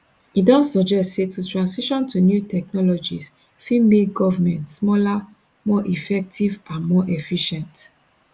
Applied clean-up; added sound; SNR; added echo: none; none; none; none.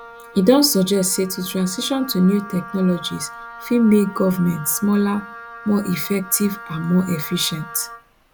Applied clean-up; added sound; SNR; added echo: none; Wind instrument, woodwind instrument; 16 dB; none.